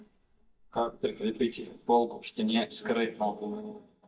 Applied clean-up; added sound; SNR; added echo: neural mask model DeepFilterNet 3.